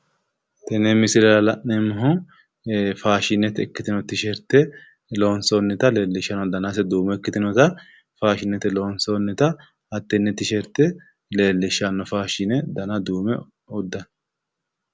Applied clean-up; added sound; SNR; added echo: none; none; none; none.